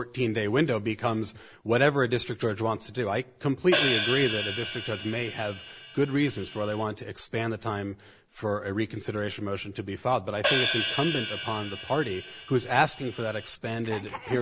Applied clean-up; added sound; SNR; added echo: none; Hi-hat; 0 dB; none.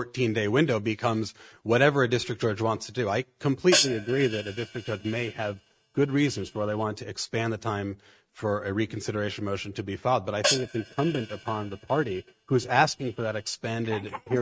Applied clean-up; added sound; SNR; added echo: neural mask model RNNoise.